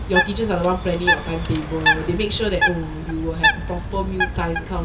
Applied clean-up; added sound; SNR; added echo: none; Bird; -1 dB; reverberation time 0.2 s.